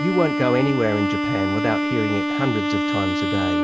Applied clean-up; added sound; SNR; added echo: none; Bowed string instrument; -1 dB; none.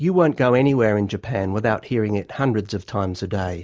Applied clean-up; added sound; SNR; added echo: none; none; none; none.